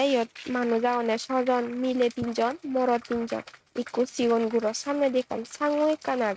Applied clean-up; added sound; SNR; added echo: neural mask model RNNoise.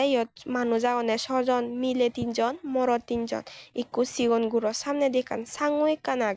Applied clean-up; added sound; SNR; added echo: none; none; none; none.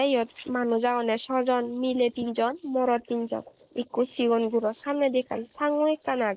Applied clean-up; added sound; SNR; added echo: neural mask model Resemble Enhance denoiser.